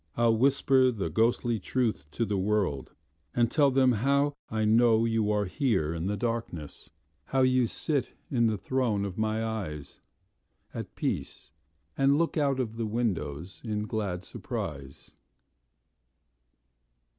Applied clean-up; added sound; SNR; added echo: none; none; none; none.